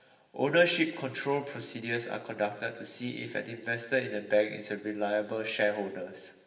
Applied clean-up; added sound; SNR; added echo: none; none; none; reverberation time 1.1 s.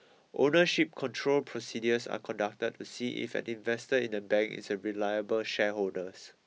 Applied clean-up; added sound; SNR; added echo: none; none; none; none.